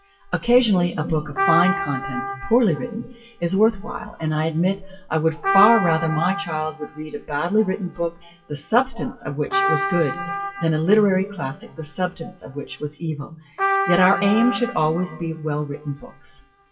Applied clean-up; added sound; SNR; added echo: classical method WPE with log-MMSE.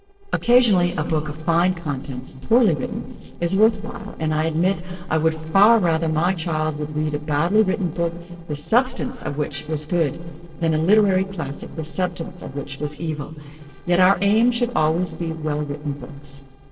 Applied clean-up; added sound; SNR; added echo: neural separator model SepFormer DNS4.